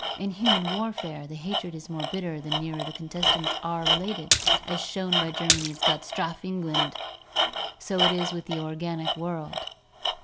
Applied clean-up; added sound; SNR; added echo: none; Splash, splatter + Tools; -3 dB; none.